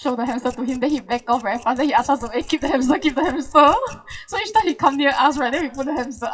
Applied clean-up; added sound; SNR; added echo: classical method WPE with log-MMSE.